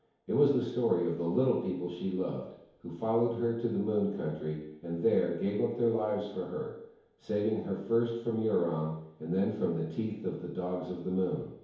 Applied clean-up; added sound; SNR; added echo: none; none; none; reverberation time 1.0 s.